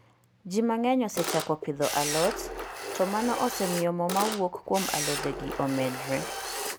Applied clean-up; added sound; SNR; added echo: none; Camera; 5 dB; none.